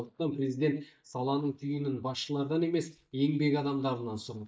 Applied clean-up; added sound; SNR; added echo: neural mask model DeepFilterNet 3.